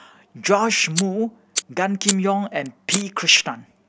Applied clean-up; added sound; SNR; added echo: none; Fire; 7 dB; none.